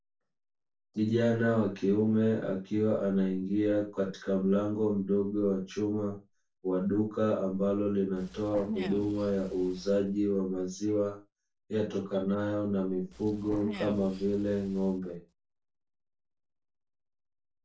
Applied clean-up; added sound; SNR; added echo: neural separator model SepFormer DNS4.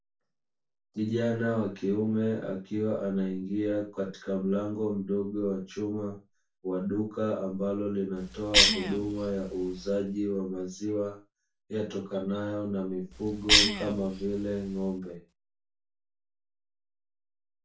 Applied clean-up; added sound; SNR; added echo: none; Cough; -1 dB; reverberation time 0.2 s.